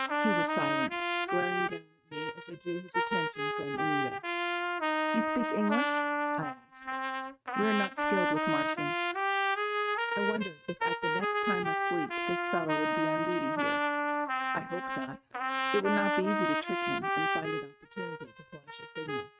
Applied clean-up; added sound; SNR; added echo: neural mask model RNNoise.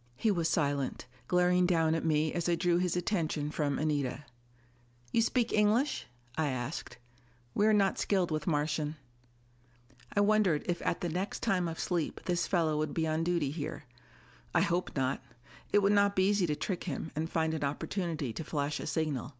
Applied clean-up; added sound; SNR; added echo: none; none; none; none.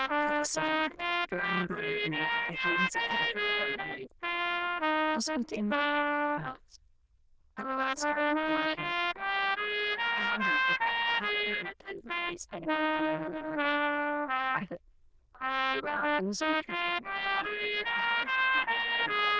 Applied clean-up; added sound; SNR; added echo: neural diffusion model UNIVERSE++.